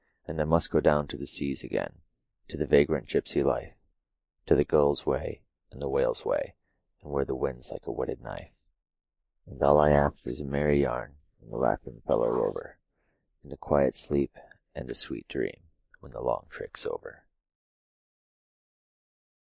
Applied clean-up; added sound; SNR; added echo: neural mask model Resemble Enhance denoiser.